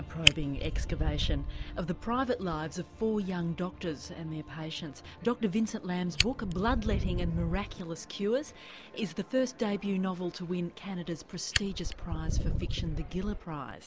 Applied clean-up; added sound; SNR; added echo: none; Fire; 2 dB; none.